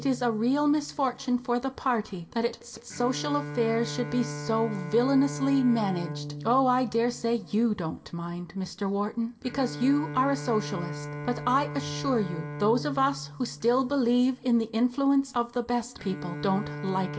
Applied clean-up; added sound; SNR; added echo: none; Bowed string instrument; 11 dB; reverberation time 1.1 s.